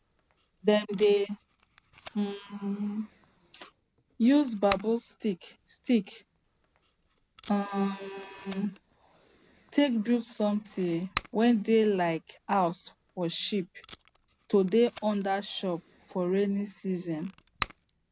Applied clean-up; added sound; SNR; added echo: none; Packing tape, duct tape; 18 dB; none.